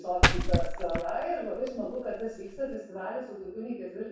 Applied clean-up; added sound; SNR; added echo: none; Splash, splatter; -4 dB; reverberation time 0.7 s.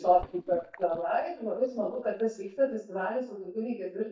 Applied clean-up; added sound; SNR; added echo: neural mask model DeepFilterNet 3.